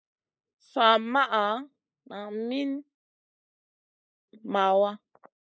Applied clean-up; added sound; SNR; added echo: neural mask model Resemble Enhance denoiser.